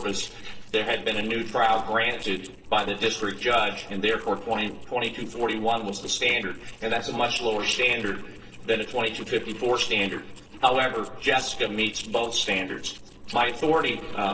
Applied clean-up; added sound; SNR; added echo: neural separator model SepFormer DNS4.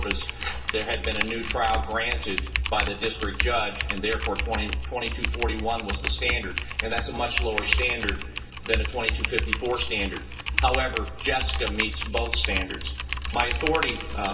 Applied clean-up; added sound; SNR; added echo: none; Typing; 0 dB; reverberation time 0.3 s.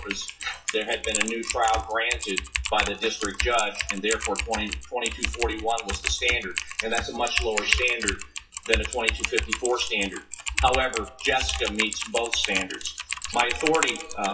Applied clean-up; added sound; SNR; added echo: classical method WPE with log-MMSE.